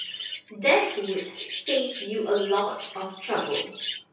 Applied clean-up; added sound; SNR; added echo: none; Chirp, tweet; 6 dB; reverberation time 0.6 s.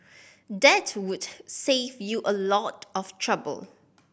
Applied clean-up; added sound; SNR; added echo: none; none; none; none.